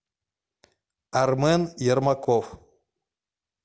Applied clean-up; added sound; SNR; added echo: none; none; none; none.